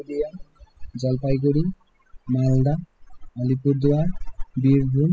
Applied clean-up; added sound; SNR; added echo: classical method spectral subtraction.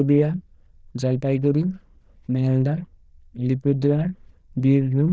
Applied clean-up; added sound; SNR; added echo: neural diffusion model UNIVERSE++.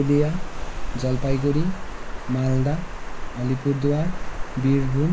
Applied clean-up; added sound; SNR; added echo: none; Water; 3 dB; none.